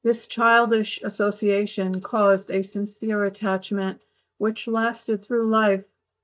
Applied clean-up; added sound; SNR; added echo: neural mask model DeepFilterNet 3.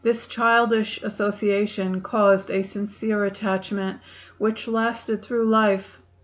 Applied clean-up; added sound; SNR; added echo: none; none; none; none.